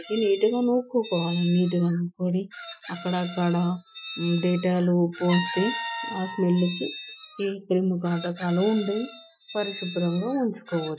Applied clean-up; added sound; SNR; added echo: classical method Wiener filter.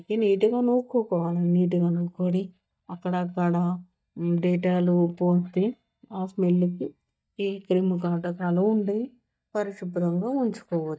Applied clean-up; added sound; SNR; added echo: neural mask model DeepFilterNet 3.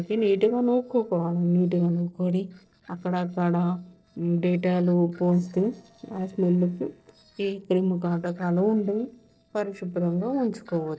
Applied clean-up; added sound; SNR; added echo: neural separator model SepFormer DNS4.